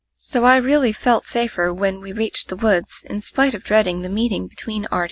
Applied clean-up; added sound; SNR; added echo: none; none; none; none.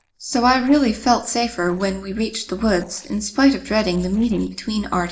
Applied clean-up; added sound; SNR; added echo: neural separator model SepFormer DNS4.